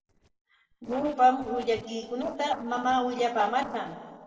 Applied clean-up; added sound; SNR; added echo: neural separator model SepFormer DNS4.